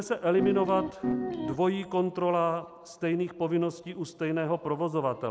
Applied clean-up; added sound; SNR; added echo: none; Piano; 1 dB; none.